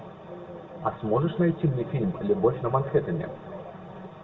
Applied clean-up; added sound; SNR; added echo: none; none; none; reverberation time 1.2 s.